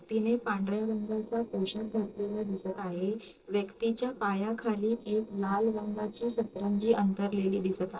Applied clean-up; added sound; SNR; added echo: neural separator model SepFormer DNS4.